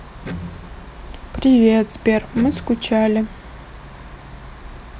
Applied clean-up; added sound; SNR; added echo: none; Electric guitar; 15 dB; none.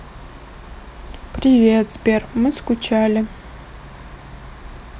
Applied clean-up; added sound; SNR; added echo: none; none; none; none.